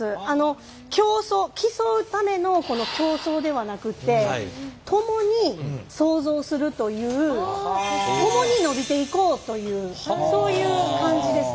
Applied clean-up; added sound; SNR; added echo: none; none; none; none.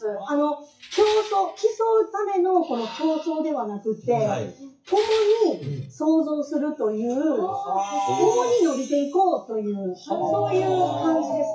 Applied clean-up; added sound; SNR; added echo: classical method WPE with log-MMSE.